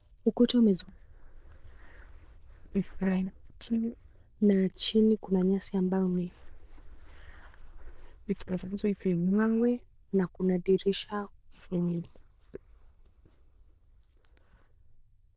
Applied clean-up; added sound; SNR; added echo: neural diffusion model UNIVERSE++.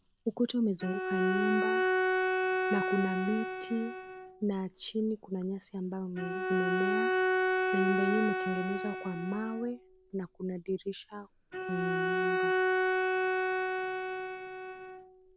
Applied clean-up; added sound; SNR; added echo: none; Bowed string instrument; -3 dB; none.